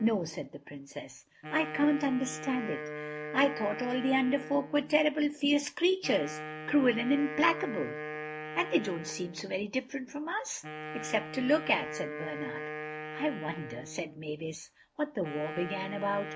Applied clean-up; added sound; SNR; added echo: none; Wind instrument, woodwind instrument; 10 dB; none.